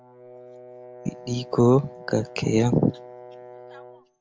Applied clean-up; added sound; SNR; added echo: none; Brass instrument; 18 dB; none.